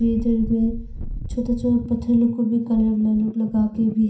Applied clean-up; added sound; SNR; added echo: none; Wind; 11 dB; reverberation time 0.5 s.